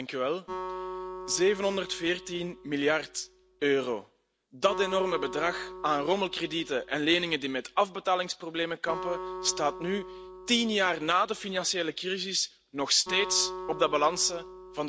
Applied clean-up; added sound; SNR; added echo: none; Acoustic guitar; 12 dB; none.